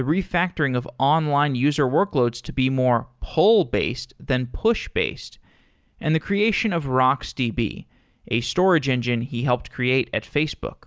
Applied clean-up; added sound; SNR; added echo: none; none; none; none.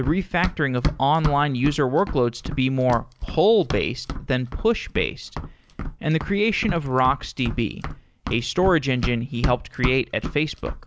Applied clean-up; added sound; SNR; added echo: none; Run; 8 dB; none.